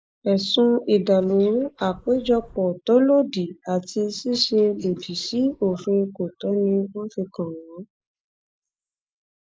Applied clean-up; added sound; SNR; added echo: neural mask model Resemble Enhance denoiser.